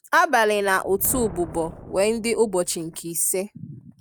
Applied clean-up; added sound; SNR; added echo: none; Thunder; 18 dB; none.